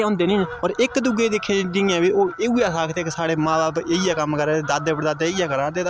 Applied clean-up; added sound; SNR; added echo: none; Fowl; 15 dB; none.